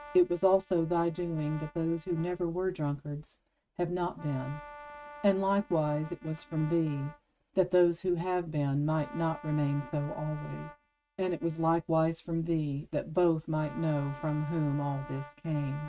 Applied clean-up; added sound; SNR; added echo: neural mask model RNNoise.